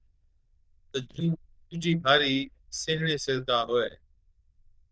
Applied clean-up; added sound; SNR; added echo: neural diffusion model UNIVERSE++.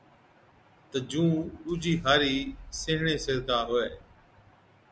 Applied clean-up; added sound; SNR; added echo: none; Boom; 17 dB; none.